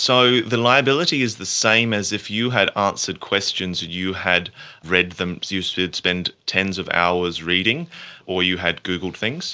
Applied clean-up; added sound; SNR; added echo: none; none; none; none.